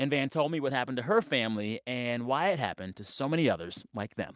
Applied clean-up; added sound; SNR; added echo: none; none; none; none.